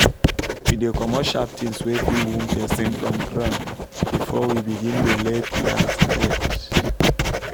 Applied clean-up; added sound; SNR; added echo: none; Writing; -3 dB; none.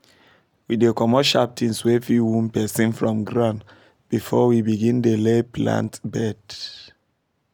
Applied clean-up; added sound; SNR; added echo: none; none; none; none.